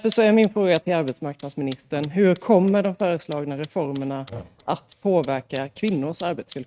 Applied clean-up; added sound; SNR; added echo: neural mask model RNNoise.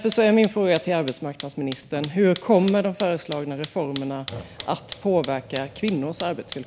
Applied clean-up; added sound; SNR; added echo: none; Fire + Animal; 5 dB; none.